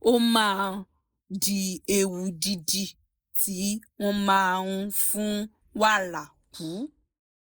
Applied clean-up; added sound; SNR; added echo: neural mask model Resemble Enhance denoiser.